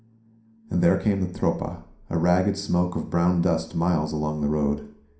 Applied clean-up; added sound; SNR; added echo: none; none; none; reverberation time 0.5 s.